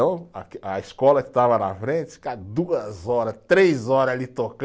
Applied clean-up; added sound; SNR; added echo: none; none; none; none.